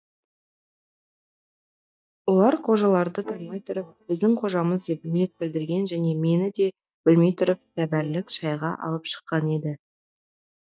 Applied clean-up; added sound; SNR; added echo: neural mask model DeepFilterNet 3.